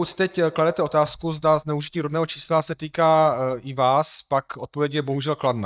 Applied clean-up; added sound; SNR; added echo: neural mask model DeepFilterNet 3.